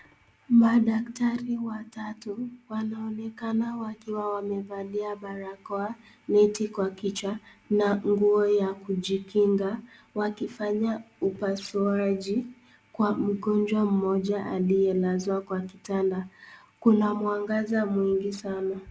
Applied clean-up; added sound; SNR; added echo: none; none; none; none.